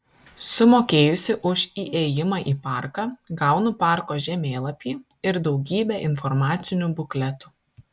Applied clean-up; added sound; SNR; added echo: none; none; none; none.